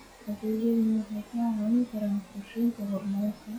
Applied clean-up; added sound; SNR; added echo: classical method log-MMSE.